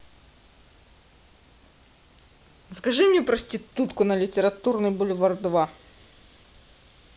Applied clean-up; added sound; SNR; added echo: none; none; none; none.